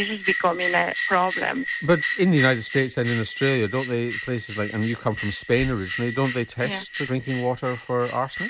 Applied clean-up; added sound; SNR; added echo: none; Bell; 8 dB; none.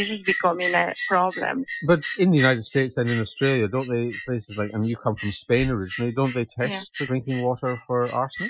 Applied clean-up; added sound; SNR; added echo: classical method Wiener filter.